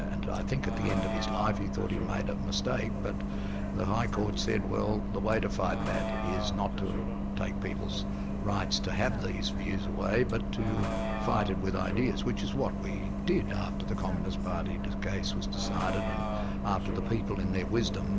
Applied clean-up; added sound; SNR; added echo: none; Bus; -1 dB; none.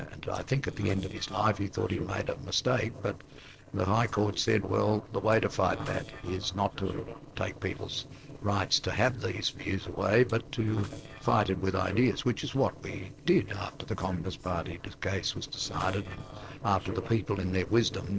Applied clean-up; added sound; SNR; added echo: neural separator model SepFormer DNS4.